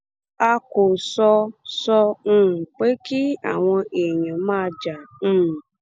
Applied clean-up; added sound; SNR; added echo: none; none; none; none.